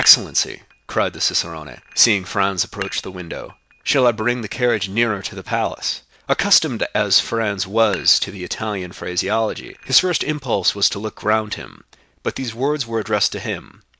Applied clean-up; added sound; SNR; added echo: none; Dishes, pots, and pans; 19 dB; none.